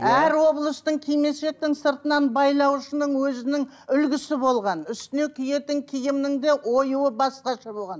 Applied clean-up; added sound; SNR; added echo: none; none; none; none.